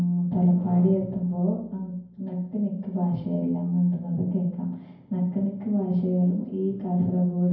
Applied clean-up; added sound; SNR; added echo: none; none; none; reverberation time 0.9 s.